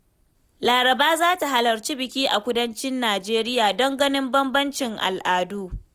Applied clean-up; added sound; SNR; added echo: none; none; none; none.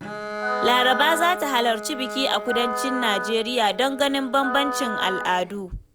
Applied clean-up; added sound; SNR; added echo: none; Wind instrument, woodwind instrument + Bowed string instrument; 5 dB; none.